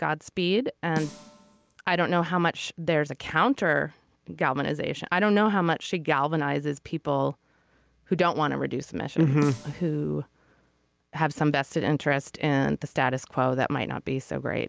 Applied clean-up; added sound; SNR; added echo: none; Snare drum; 17 dB; none.